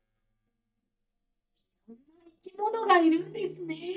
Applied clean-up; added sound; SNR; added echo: neural mask model DeepFilterNet 3.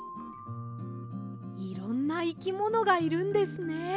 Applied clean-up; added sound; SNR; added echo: none; none; none; none.